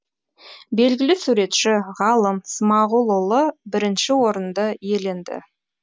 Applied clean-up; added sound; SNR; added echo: none; none; none; none.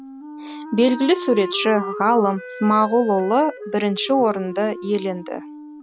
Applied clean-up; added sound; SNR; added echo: none; Wind instrument, woodwind instrument; 12 dB; none.